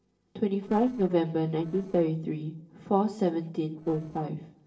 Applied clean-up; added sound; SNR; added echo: neural separator model SepFormer DNS4.